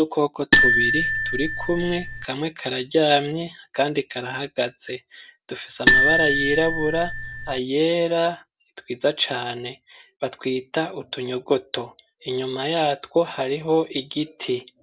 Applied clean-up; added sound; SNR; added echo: none; Marimba, xylophone; -4 dB; none.